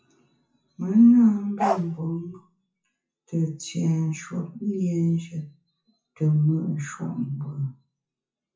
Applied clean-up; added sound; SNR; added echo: classical method WPE with log-MMSE.